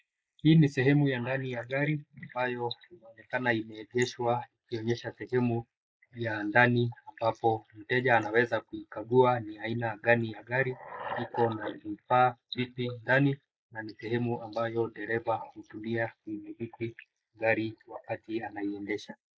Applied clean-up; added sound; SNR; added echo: neural mask model Resemble Enhance denoiser.